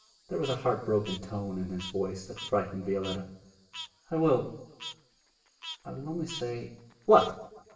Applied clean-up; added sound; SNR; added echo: none; Frog; 16 dB; reverberation time 0.8 s.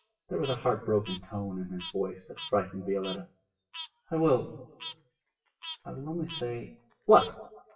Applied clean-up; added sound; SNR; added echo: classical method WPE with log-MMSE.